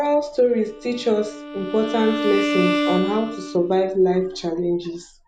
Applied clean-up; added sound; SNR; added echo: none; Bowed string instrument; 6 dB; none.